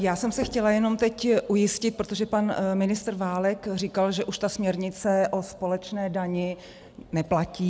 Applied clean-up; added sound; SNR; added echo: none; Knock; 17 dB; none.